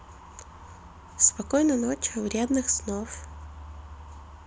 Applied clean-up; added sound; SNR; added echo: none; none; none; none.